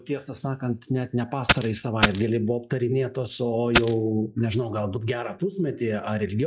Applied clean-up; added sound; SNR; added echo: classical method log-MMSE.